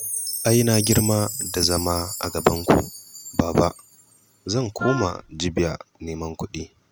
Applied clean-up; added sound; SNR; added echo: none; Chime + Wind instrument, woodwind instrument; 9 dB; none.